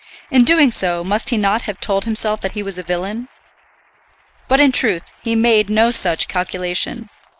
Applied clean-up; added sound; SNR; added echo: neural mask model Resemble Enhance denoiser.